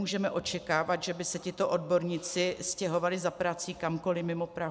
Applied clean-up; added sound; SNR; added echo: none; none; none; none.